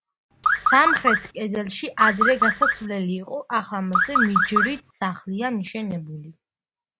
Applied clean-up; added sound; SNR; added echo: none; Car; -4 dB; none.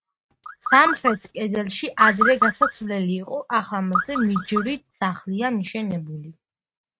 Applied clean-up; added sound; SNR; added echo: neural mask model RNNoise.